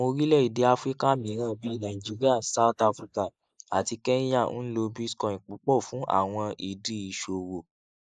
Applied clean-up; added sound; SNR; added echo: neural mask model Resemble Enhance denoiser.